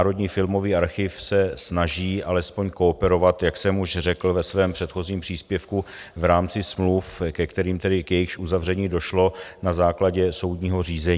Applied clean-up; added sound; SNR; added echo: none; none; none; none.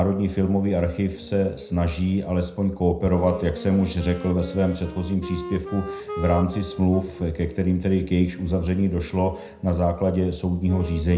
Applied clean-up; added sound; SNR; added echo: none; Wind instrument, woodwind instrument; 15 dB; reverberation time 0.4 s.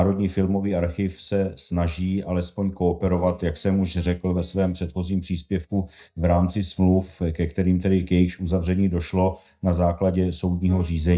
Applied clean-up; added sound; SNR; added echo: neural mask model DeepFilterNet 3.